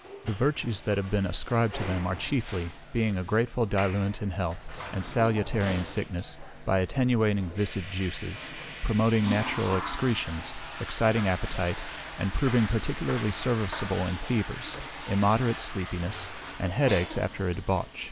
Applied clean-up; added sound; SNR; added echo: none; Toilet flush / Water; 11 dB; none.